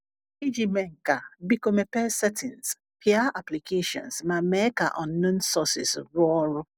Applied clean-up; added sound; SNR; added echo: none; none; none; none.